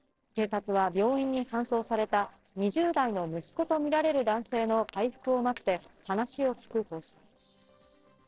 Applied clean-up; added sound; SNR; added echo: neural separator model SepFormer DNS4.